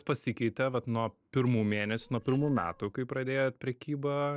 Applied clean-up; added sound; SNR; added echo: neural separator model SepFormer DNS4.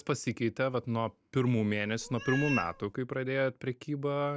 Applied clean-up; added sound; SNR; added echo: none; Meow; 7 dB; none.